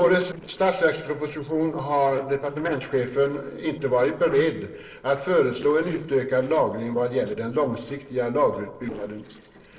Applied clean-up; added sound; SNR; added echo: neural separator model SepFormer DNS4.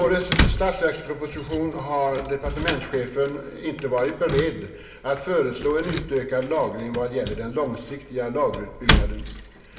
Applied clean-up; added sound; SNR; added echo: none; Keys jangling; 3 dB; reverberation time 1.6 s.